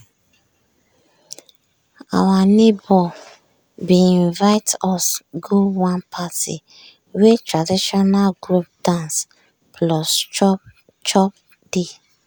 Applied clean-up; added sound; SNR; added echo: none; none; none; none.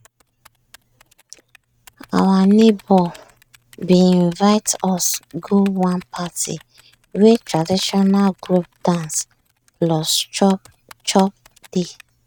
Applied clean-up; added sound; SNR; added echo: neural mask model RNNoise.